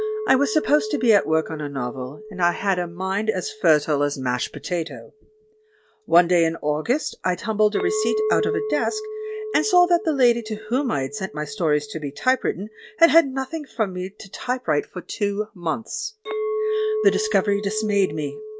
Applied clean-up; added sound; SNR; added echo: none; Chink, clink; 8 dB; none.